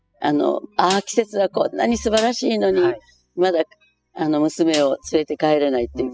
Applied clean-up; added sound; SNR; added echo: classical method spectral subtraction.